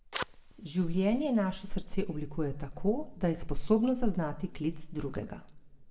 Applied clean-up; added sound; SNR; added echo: none; Fire; 19 dB; reverberation time 0.8 s.